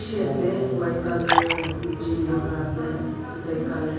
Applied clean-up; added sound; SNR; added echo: none; Fill (with liquid); 2 dB; reverberation time 1.3 s.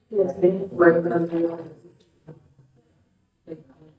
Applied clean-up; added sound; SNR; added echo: neural mask model DeepFilterNet 3.